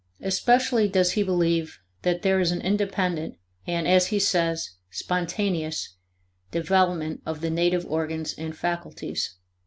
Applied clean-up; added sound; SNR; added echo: none; none; none; none.